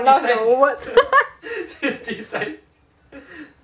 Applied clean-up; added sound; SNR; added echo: none; none; none; none.